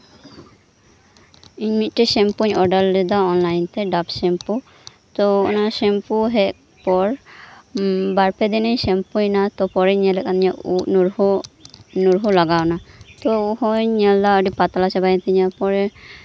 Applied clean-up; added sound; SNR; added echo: none; none; none; none.